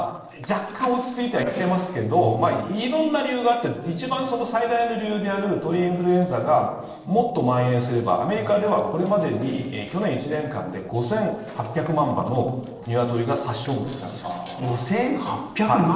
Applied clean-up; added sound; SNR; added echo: neural separator model SepFormer DNS4.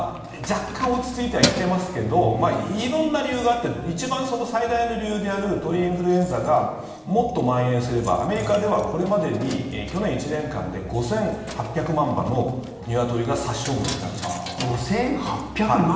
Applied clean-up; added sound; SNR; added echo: none; Keys jangling; 12 dB; reverberation time 1.1 s.